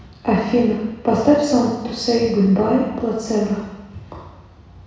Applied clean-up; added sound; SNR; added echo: none; none; none; reverberation time 1.1 s.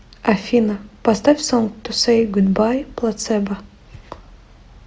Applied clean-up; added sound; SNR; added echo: none; none; none; none.